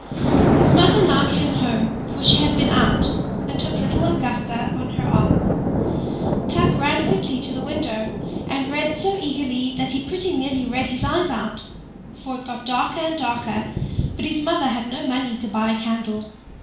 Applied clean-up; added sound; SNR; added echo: none; Thunder; -1 dB; reverberation time 0.6 s.